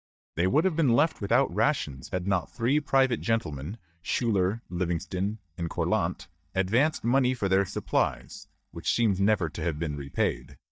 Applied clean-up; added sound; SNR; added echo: neural mask model DeepFilterNet 3.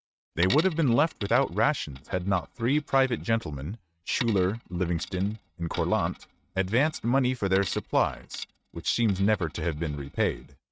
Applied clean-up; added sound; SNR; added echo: neural mask model RNNoise.